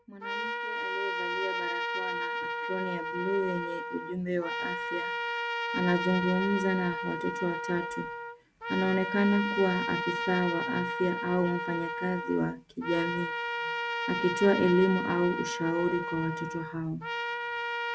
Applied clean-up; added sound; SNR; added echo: none; Trumpet; 3 dB; none.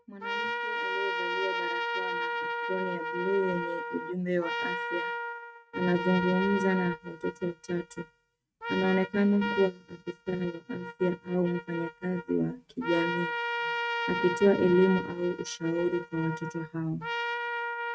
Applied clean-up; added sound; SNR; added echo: neural mask model RNNoise.